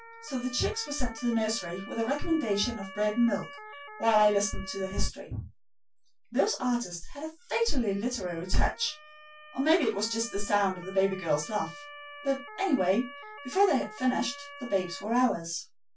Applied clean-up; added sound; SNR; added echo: none; Motor vehicle (road) / Siren; 18 dB; reverberation time 0.1 s.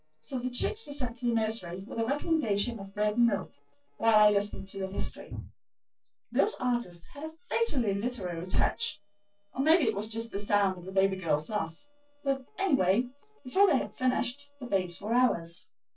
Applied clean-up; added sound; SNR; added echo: neural separator model SepFormer DNS4.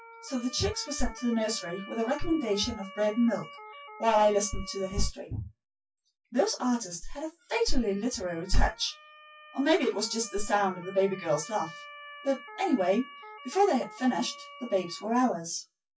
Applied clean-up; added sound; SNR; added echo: classical method WPE with log-MMSE.